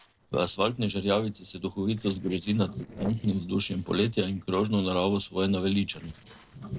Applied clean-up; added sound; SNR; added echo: neural separator model SepFormer DNS4.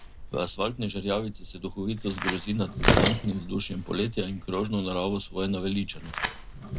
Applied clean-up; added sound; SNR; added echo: none; Tearing; 1 dB; none.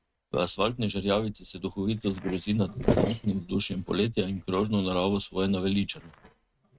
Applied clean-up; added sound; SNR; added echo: neural mask model RNNoise.